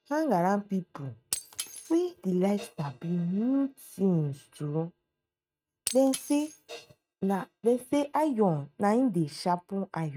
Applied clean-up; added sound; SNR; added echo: neural mask model RNNoise.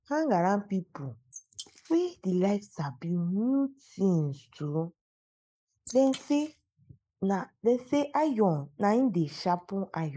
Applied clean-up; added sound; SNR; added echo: neural mask model Resemble Enhance denoiser.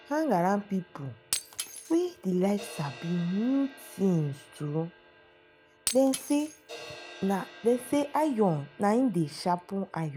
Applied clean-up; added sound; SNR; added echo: none; Shatter + Crash cymbal; 14 dB; none.